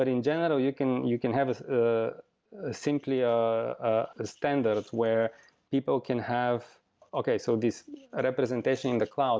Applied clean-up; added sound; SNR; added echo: none; none; none; none.